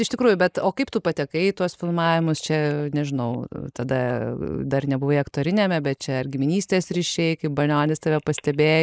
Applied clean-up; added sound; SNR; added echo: neural mask model Resemble Enhance denoiser.